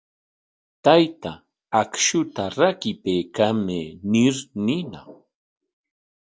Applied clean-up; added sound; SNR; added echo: none; none; none; none.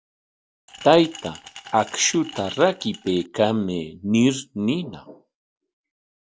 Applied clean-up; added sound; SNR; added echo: none; Glass; 17 dB; none.